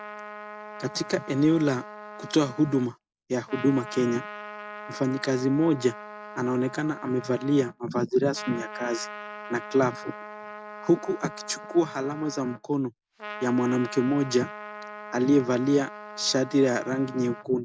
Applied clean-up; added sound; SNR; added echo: none; Trumpet; 14 dB; none.